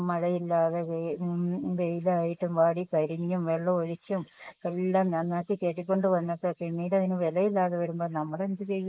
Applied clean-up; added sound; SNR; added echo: neural mask model Resemble Enhance denoiser.